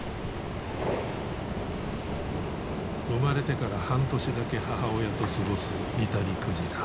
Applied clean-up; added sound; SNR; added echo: none; Ocean; 4 dB; none.